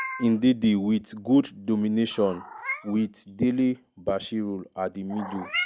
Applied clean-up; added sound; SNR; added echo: none; Meow; 13 dB; none.